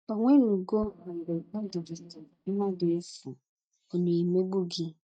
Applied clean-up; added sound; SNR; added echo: neural mask model DeepFilterNet 3.